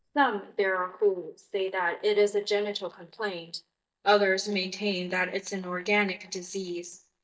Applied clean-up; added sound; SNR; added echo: neural mask model DeepFilterNet 3.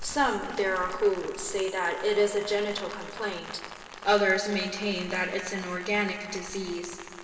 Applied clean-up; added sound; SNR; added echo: none; Rain; 14 dB; reverberation time 2.8 s.